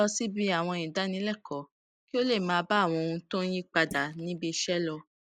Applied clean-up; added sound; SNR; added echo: neural mask model Resemble Enhance denoiser.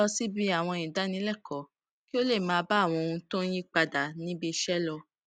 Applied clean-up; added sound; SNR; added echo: none; none; none; none.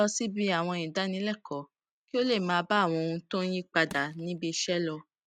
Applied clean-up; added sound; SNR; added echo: neural mask model RNNoise.